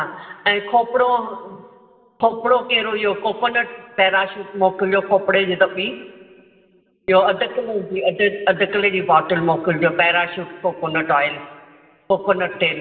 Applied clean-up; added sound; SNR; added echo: none; none; none; reverberation time 1.9 s.